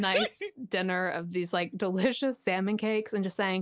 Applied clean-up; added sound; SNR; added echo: none; none; none; none.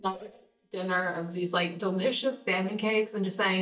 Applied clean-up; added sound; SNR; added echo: neural mask model DeepFilterNet 3.